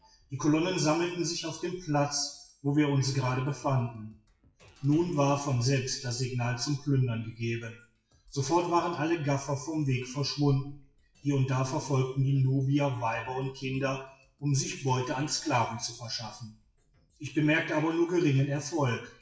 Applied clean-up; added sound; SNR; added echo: classical method WPE with log-MMSE.